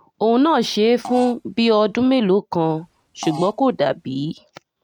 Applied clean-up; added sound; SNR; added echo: neural mask model RNNoise.